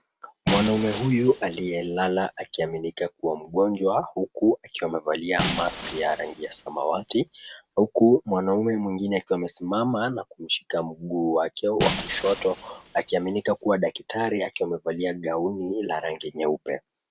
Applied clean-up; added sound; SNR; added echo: none; Shatter; 11 dB; none.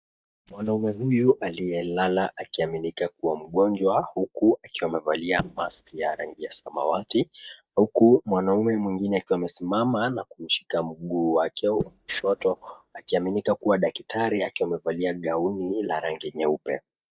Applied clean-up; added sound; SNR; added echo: neural mask model DeepFilterNet 3.